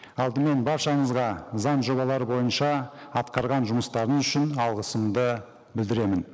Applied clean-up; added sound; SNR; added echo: neural mask model Resemble Enhance denoiser.